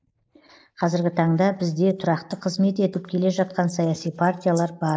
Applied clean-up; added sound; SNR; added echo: neural mask model Resemble Enhance denoiser.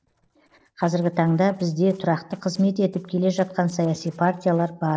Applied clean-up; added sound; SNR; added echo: neural separator model SepFormer DNS4.